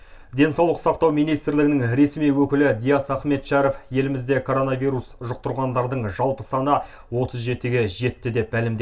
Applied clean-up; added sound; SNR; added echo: none; none; none; reverberation time 0.2 s.